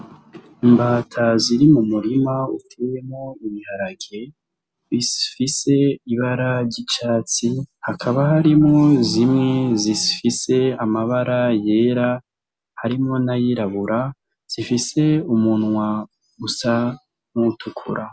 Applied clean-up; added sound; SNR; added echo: none; none; none; none.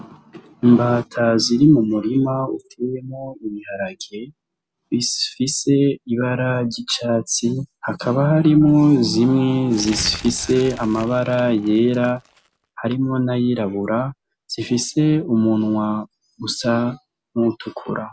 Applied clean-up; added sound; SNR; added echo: none; Crumpling, crinkling; 16 dB; none.